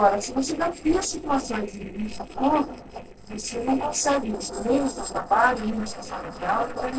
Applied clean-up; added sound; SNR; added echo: neural separator model SepFormer DNS4.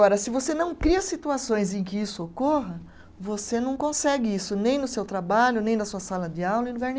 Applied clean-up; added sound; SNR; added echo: none; none; none; none.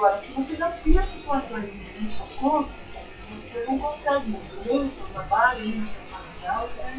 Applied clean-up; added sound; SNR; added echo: classical method WPE with log-MMSE.